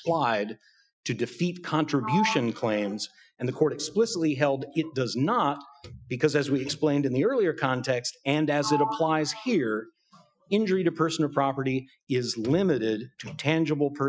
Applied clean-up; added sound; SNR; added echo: classical method Wiener filter.